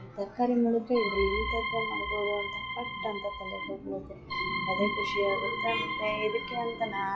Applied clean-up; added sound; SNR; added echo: classical method log-MMSE.